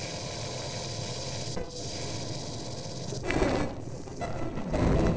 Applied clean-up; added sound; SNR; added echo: neural separator model SepFormer DNS4.